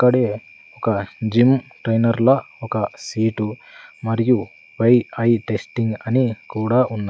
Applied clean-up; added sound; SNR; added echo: none; none; none; none.